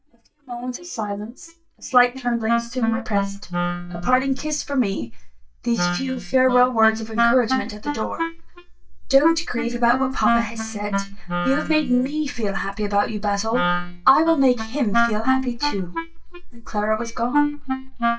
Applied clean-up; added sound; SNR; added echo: neural mask model DeepFilterNet 3.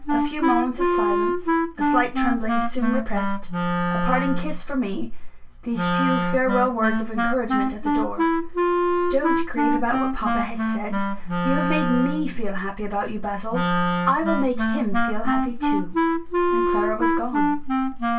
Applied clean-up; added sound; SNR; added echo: none; Wind instrument, woodwind instrument; -1 dB; reverberation time 0.2 s.